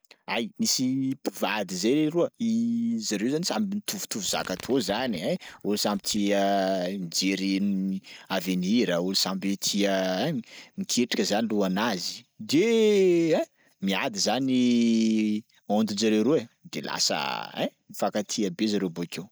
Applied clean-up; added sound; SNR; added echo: neural mask model DeepFilterNet 3.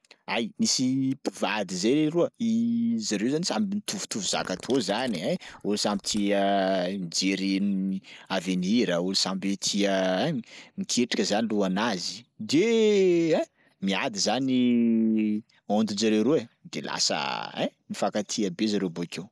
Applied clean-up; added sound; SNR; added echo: neural mask model Resemble Enhance denoiser.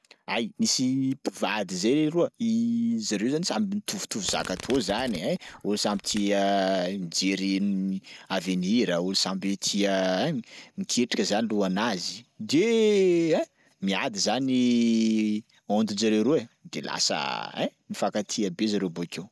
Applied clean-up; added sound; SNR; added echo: none; Domestic sounds, home sounds; 17 dB; none.